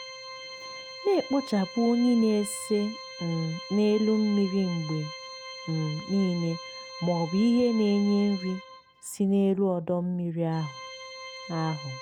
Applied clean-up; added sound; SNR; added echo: none; Organ; 15 dB; none.